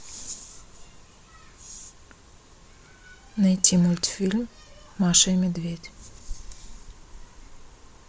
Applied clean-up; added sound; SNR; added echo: none; none; none; none.